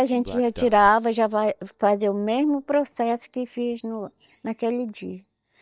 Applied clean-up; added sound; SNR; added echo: neural mask model DeepFilterNet 3.